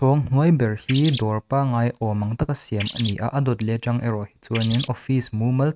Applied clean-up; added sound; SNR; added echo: neural mask model RNNoise.